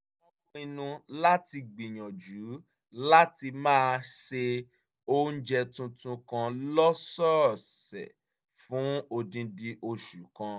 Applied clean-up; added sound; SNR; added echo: none; none; none; none.